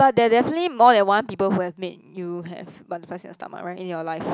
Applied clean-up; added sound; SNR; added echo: none; none; none; none.